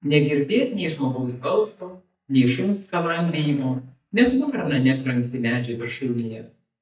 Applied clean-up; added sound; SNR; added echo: neural mask model DeepFilterNet 3.